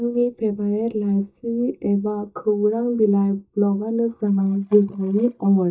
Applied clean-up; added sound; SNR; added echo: neural mask model DeepFilterNet 3.